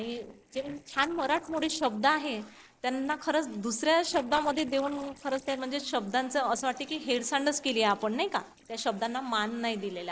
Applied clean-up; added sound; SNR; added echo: neural separator model SepFormer DNS4.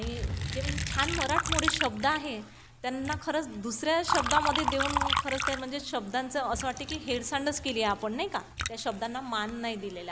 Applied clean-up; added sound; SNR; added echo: none; Liquid; 2 dB; none.